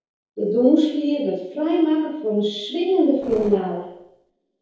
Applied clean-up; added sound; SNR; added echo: neural separator model SepFormer DNS4.